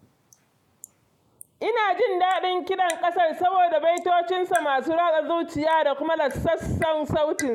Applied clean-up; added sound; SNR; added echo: neural mask model Resemble Enhance denoiser.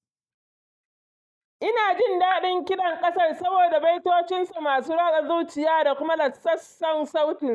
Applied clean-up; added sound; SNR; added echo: neural mask model DeepFilterNet 3.